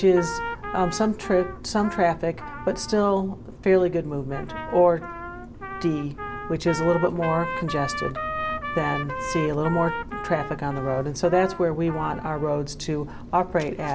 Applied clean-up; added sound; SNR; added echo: none; Trumpet; 10 dB; none.